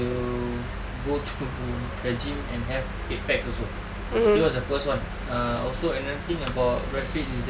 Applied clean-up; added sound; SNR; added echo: none; none; none; none.